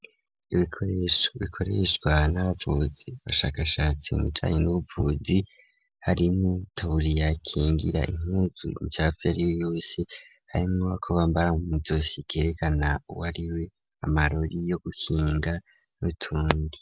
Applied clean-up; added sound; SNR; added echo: none; none; none; none.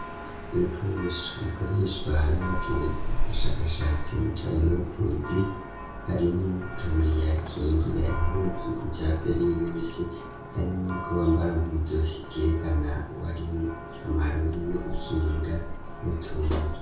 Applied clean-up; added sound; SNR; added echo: none; Church bell; 5 dB; reverberation time 0.6 s.